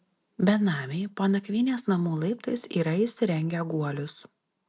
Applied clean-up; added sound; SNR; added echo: none; none; none; none.